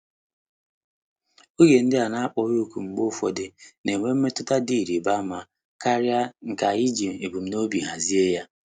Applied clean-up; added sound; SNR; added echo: none; none; none; none.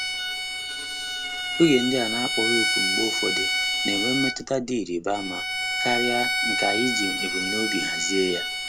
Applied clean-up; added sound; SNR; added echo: none; Bowed string instrument; -1 dB; none.